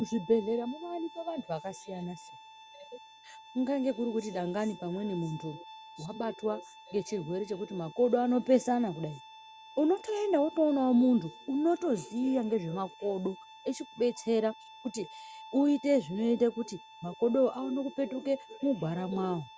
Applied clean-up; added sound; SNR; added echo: none; Bowed string instrument; 20 dB; none.